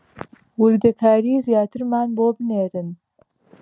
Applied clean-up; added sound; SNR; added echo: none; none; none; none.